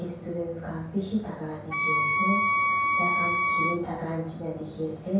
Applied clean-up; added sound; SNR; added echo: none; Wind instrument, woodwind instrument; -5 dB; reverberation time 0.7 s.